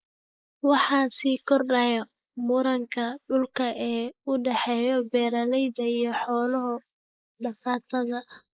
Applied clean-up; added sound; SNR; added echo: neural mask model Resemble Enhance denoiser.